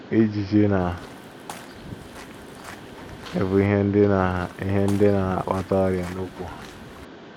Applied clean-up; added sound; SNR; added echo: none; Mechanisms + Walk, footsteps / Bird vocalization, bird call, bird song; 16 dB; none.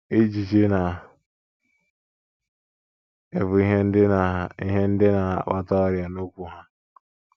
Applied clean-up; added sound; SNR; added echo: none; none; none; none.